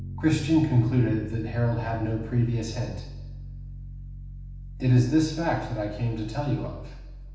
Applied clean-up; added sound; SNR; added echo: none; Piano; 11 dB; reverberation time 0.9 s.